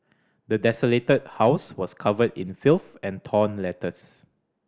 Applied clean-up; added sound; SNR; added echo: none; none; none; none.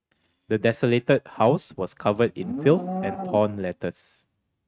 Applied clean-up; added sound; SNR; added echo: neural mask model RNNoise.